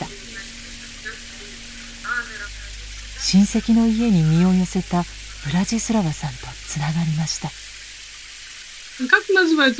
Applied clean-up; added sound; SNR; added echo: none; Bathtub (filling or washing); 17 dB; none.